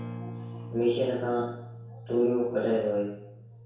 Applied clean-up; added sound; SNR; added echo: none; Acoustic guitar; 12 dB; reverberation time 0.7 s.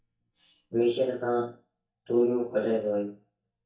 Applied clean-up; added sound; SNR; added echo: neural mask model DeepFilterNet 3.